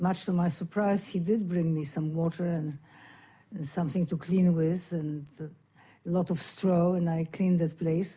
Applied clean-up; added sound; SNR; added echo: none; none; none; none.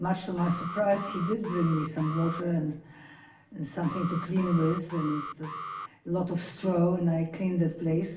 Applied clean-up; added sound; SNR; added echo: none; Alarm; 12 dB; reverberation time 0.8 s.